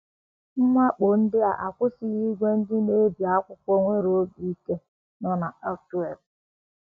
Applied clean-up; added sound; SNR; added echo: none; none; none; none.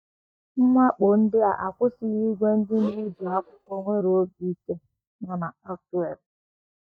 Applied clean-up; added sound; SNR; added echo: neural mask model DeepFilterNet 3.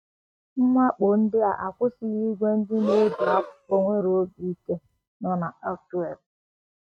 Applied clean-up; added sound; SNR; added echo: neural mask model RNNoise.